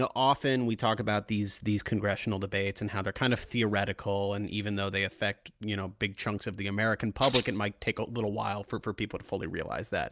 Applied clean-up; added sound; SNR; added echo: none; Rattle (instrument); 5 dB; none.